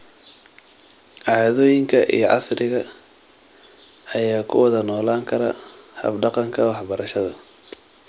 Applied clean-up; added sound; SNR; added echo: none; none; none; none.